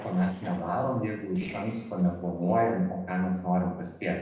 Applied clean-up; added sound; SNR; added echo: neural separator model SepFormer DNS4.